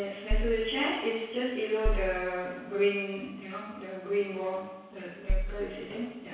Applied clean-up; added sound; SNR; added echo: none; Bass drum; -1 dB; reverberation time 1.1 s.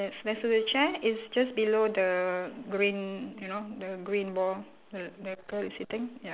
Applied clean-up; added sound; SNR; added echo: none; none; none; none.